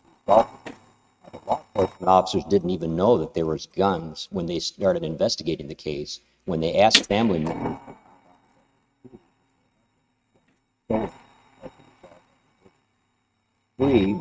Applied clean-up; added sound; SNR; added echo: neural mask model RNNoise.